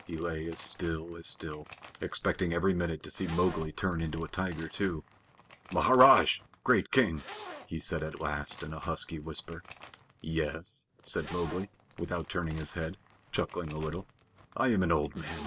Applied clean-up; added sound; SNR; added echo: none; Zipper (clothing); 19 dB; none.